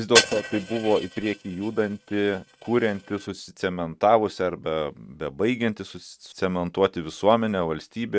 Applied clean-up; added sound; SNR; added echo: neural mask model RNNoise.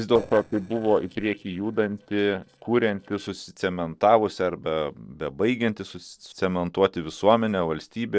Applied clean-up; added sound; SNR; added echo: neural separator model SepFormer DNS4.